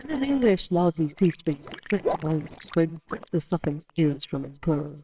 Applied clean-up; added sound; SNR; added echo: neural separator model SepFormer WHAMR!.